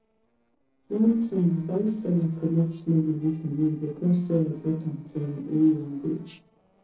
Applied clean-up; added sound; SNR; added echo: neural separator model SepFormer DNS4.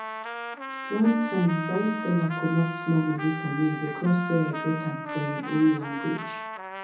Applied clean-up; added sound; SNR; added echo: none; Trumpet; 8 dB; reverberation time 0.6 s.